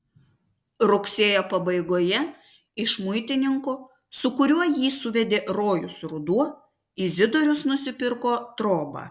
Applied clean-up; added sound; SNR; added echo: none; none; none; none.